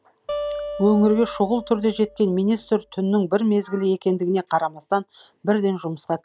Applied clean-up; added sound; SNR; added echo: none; Acoustic guitar; 12 dB; none.